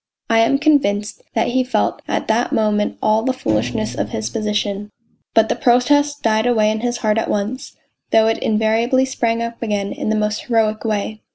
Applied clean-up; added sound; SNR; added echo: none; Thump, thud; 12 dB; none.